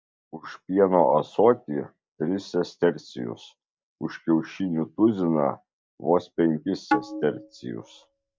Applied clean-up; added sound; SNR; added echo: neural mask model DeepFilterNet 3.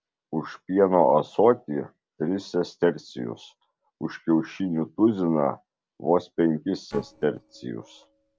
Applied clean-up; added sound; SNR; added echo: neural separator model SepFormer DNS4.